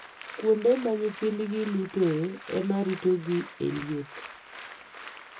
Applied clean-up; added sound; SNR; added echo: none; Applause; 15 dB; reverberation time 0.2 s.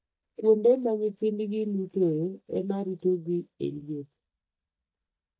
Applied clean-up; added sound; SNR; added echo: neural mask model DeepFilterNet 3.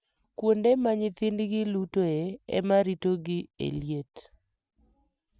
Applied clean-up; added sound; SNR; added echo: none; none; none; none.